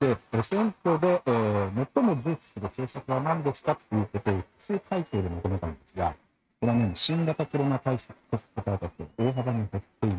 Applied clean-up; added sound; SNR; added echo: neural mask model RNNoise.